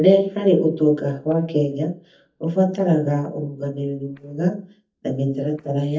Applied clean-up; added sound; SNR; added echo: neural mask model DeepFilterNet 3.